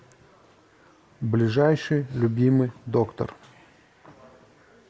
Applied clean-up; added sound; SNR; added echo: none; none; none; none.